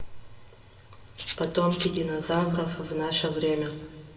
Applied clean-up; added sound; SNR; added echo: none; Rattle (instrument); 11 dB; reverberation time 1.5 s.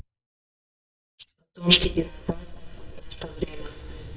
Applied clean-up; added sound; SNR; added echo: neural mask model DeepFilterNet 3.